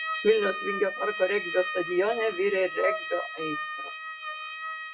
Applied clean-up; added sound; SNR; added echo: classical method WPE with log-MMSE.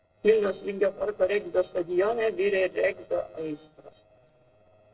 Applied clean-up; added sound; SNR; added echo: neural separator model SepFormer DNS4.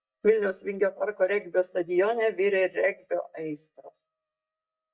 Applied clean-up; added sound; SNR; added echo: neural mask model DeepFilterNet 3.